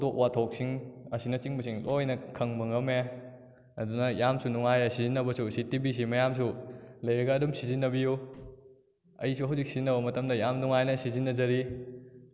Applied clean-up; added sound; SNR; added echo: neural separator model SepFormer DNS4.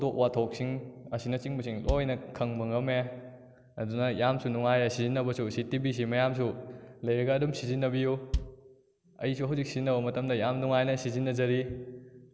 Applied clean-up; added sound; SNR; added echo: none; Bass drum; 8 dB; none.